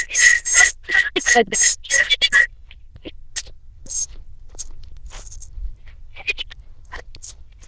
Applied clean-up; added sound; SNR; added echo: neural diffusion model UNIVERSE++.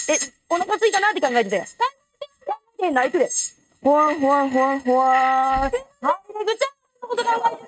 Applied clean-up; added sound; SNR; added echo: neural mask model RNNoise.